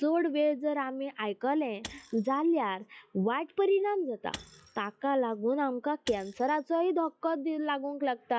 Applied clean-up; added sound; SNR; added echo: classical method log-MMSE.